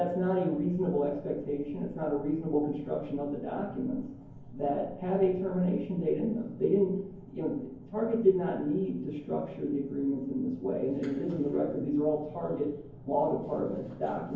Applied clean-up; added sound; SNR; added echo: none; none; none; reverberation time 0.9 s.